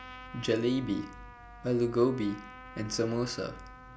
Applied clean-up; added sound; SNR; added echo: none; Trumpet; 17 dB; none.